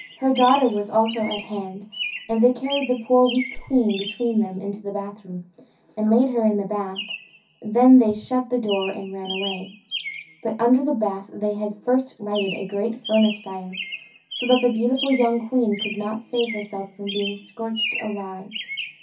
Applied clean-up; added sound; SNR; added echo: none; Chirp, tweet; 12 dB; reverberation time 0.3 s.